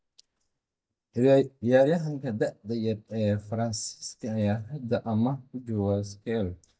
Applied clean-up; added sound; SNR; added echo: neural mask model DeepFilterNet 3.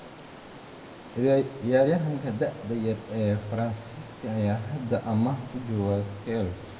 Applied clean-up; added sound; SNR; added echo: none; Stream; 16 dB; reverberation time 1.2 s.